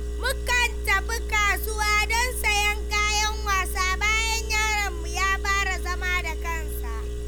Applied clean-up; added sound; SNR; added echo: none; Engine; 3 dB; none.